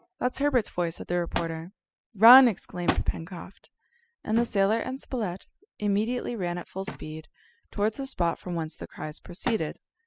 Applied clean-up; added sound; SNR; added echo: classical method spectral subtraction.